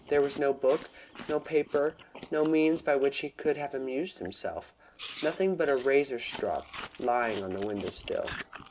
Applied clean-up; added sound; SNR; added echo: none; Chewing, mastication; 17 dB; reverberation time 0.3 s.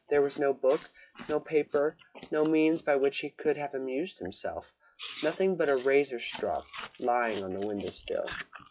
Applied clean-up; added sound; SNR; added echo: classical method WPE with log-MMSE.